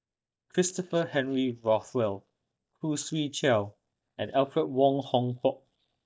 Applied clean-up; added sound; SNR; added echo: neural mask model DeepFilterNet 3.